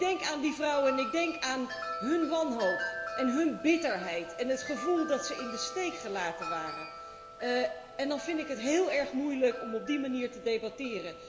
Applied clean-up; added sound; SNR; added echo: none; Wind chime; 9 dB; reverberation time 1.7 s.